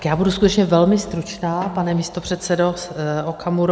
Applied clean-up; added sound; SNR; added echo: none; Drum; 19 dB; none.